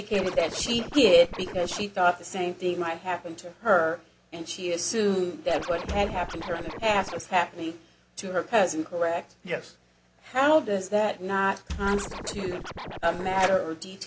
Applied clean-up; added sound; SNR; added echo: none; Scratching (performance technique) + Wood; 9 dB; none.